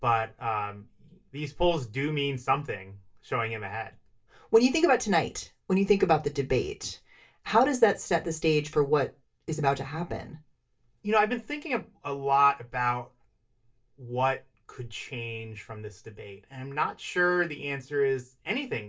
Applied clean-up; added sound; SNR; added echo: none; none; none; reverberation time 0.2 s.